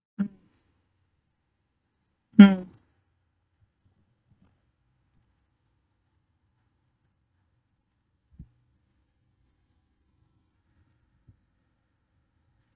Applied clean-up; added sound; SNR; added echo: neural mask model DeepFilterNet 3.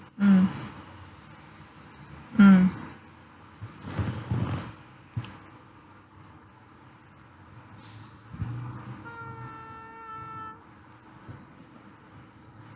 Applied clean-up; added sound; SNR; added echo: none; Wind instrument, woodwind instrument; 14 dB; none.